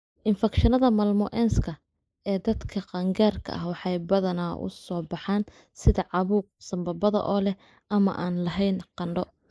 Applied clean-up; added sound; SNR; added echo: neural mask model Resemble Enhance denoiser.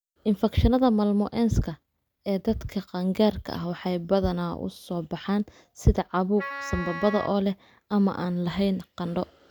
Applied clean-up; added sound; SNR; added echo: none; Wind instrument, woodwind instrument; 10 dB; none.